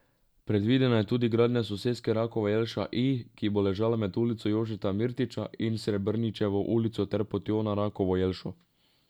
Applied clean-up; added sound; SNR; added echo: none; none; none; none.